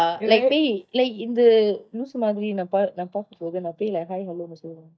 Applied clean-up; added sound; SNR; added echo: neural mask model DeepFilterNet 3.